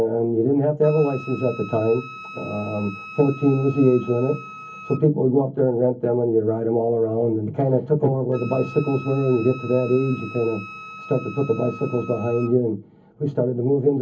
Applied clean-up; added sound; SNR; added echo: none; Wind instrument, woodwind instrument; 18 dB; reverberation time 0.3 s.